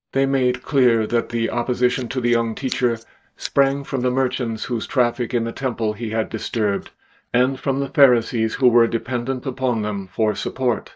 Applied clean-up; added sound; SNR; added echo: neural mask model DeepFilterNet 3.